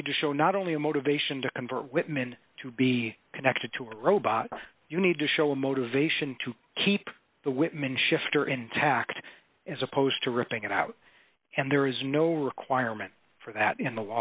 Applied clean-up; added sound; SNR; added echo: none; none; none; none.